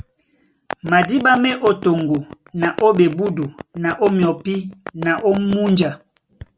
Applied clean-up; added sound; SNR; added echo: none; none; none; none.